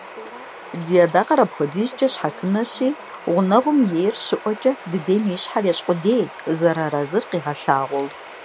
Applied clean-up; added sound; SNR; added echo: none; Bird vocalization, bird call, bird song; 17 dB; none.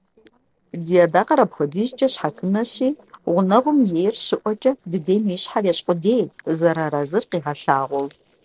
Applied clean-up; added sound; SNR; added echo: neural separator model SepFormer DNS4.